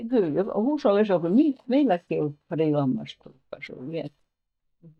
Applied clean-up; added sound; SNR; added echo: neural mask model DeepFilterNet 3.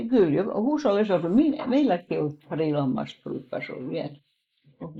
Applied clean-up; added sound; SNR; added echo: neural mask model Resemble Enhance denoiser.